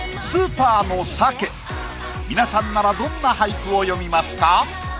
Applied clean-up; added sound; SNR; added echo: none; none; none; none.